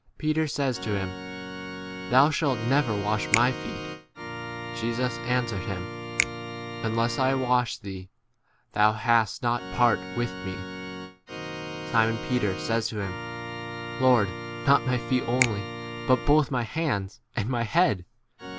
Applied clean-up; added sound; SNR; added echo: none; Organ + Finger snapping; 8 dB; none.